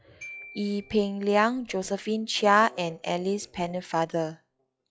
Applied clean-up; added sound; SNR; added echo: classical method log-MMSE.